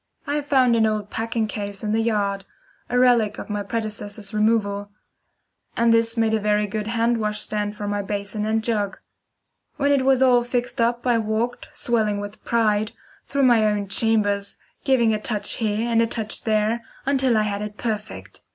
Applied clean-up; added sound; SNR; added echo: none; none; none; none.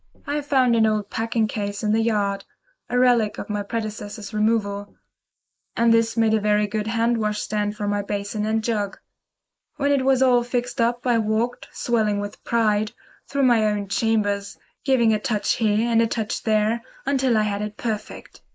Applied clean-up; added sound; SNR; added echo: neural mask model Resemble Enhance denoiser.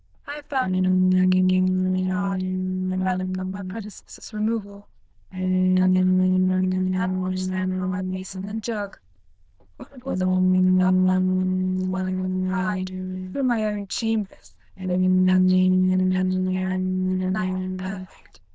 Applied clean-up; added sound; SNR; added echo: neural diffusion model UNIVERSE++.